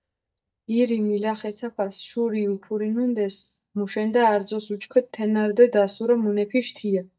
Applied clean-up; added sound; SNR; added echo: neural mask model DeepFilterNet 3.